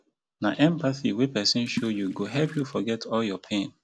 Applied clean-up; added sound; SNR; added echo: none; Water / Splash, splatter; 14 dB; none.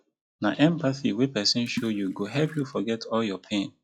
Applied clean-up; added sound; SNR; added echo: classical method log-MMSE.